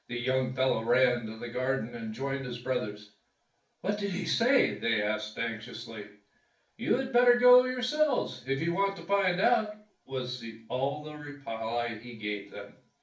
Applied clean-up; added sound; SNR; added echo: none; none; none; reverberation time 0.4 s.